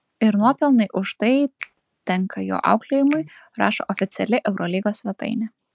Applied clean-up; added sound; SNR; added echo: none; Finger snapping; 17 dB; none.